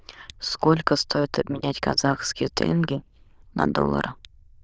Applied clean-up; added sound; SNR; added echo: neural diffusion model UNIVERSE++.